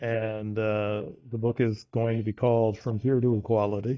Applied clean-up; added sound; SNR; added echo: neural mask model DeepFilterNet 3.